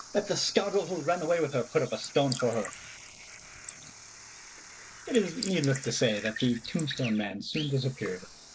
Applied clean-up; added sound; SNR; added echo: neural mask model Resemble Enhance denoiser.